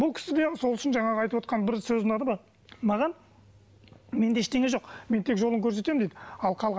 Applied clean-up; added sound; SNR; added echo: none; none; none; none.